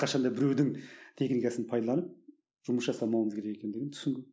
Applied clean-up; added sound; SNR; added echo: none; none; none; none.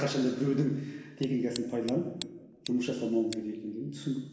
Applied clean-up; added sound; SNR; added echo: none; Tick; 16 dB; reverberation time 1.2 s.